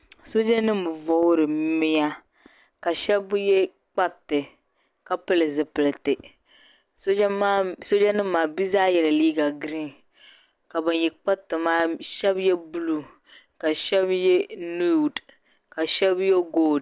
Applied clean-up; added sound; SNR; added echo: none; none; none; none.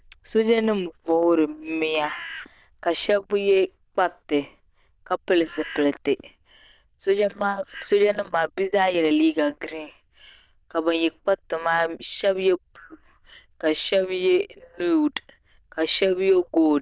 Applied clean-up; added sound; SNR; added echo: neural diffusion model UNIVERSE++.